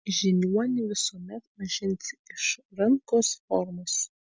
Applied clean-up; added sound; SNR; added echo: none; none; none; none.